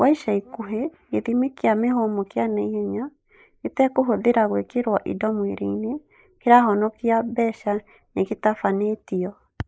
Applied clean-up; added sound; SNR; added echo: neural mask model Resemble Enhance denoiser.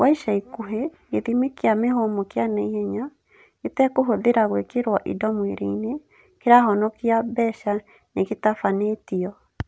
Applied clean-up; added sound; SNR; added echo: none; none; none; none.